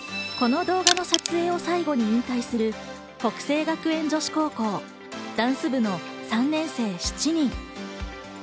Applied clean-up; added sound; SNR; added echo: none; Crushing; 0 dB; none.